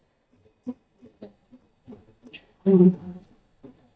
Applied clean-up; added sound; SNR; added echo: neural mask model DeepFilterNet 3.